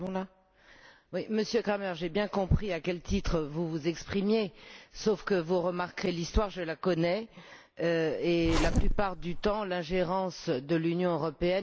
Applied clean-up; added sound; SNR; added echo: none; Zipper (clothing); 0 dB; none.